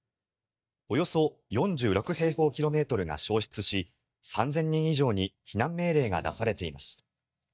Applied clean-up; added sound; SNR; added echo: neural mask model DeepFilterNet 3.